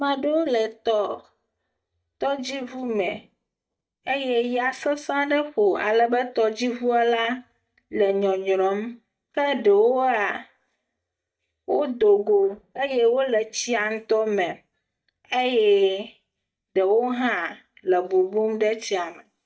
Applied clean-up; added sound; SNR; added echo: neural mask model DeepFilterNet 3.